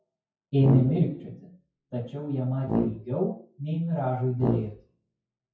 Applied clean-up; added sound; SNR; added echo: classical method WPE with log-MMSE.